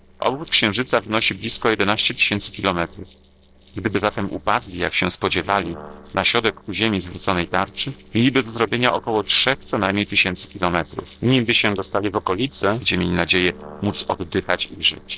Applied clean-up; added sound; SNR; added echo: neural separator model SepFormer DNS4.